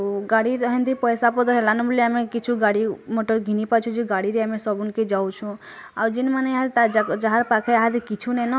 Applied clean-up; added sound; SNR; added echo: none; none; none; none.